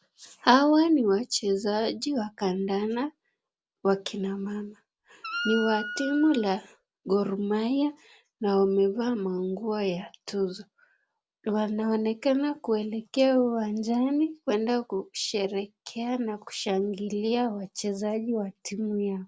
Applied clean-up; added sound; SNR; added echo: none; Wind instrument, woodwind instrument; 8 dB; none.